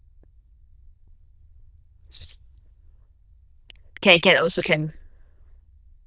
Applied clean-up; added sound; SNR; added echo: neural diffusion model UNIVERSE++.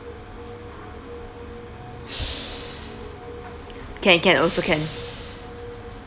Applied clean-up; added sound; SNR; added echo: none; Hiss / Breathing; 13 dB; none.